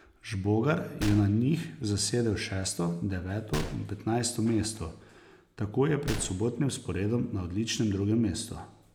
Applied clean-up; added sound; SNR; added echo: none; Gunshot, gunfire; 14 dB; none.